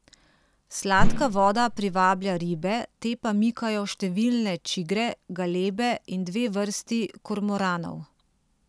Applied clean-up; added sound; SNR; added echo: none; Whoosh, swoosh, swish; -2 dB; none.